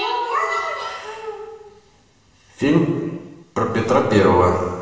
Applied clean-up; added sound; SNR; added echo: none; none; none; reverberation time 1.2 s.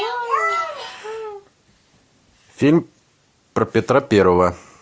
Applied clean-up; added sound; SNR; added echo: none; none; none; none.